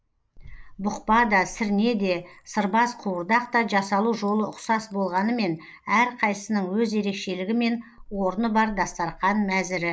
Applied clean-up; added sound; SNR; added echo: neural mask model Resemble Enhance denoiser.